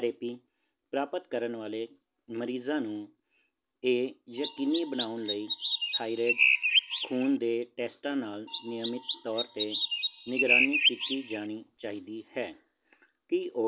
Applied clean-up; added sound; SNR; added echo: none; Chirp, tweet; -4 dB; none.